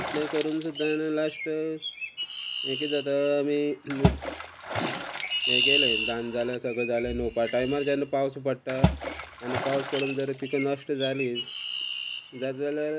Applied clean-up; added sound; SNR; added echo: none; Chirp, tweet + Water / Splash, splatter; 2 dB; none.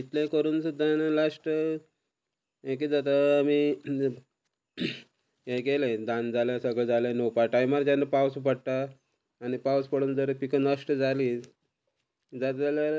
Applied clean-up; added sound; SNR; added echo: none; none; none; none.